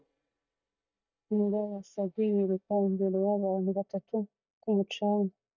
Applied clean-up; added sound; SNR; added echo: neural mask model DeepFilterNet 3.